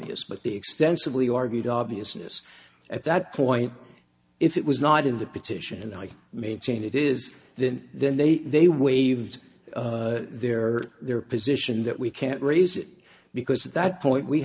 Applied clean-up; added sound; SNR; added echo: none; none; none; none.